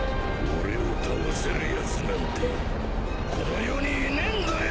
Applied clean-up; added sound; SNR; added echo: none; Cowbell; 14 dB; none.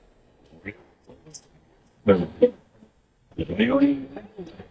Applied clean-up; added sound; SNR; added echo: neural mask model DeepFilterNet 3.